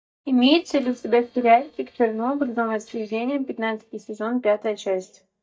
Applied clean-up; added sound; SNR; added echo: neural mask model DeepFilterNet 3.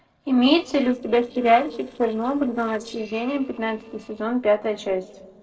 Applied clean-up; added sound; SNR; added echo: neural separator model SepFormer DNS4.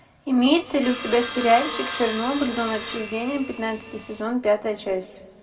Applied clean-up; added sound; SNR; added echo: none; Sawing; 4 dB; reverberation time 1.4 s.